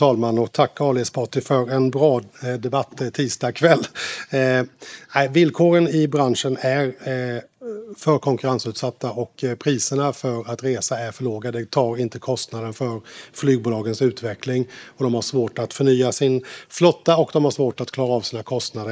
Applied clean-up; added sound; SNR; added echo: neural mask model Resemble Enhance denoiser.